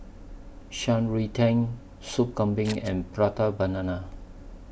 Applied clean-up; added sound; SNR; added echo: none; Scissors; 15 dB; none.